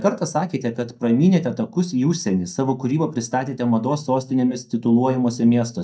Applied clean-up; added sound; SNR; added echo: neural mask model DeepFilterNet 3.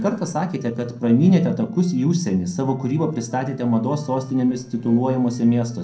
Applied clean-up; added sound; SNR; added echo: neural separator model SepFormer DNS4.